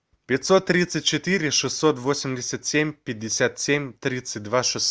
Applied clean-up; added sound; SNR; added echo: none; none; none; none.